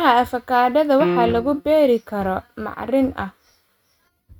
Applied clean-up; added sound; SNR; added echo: neural mask model RNNoise.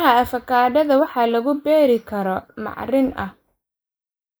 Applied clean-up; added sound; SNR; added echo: neural mask model Resemble Enhance denoiser.